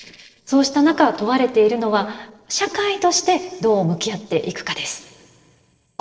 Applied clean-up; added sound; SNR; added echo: neural separator model SepFormer DNS4.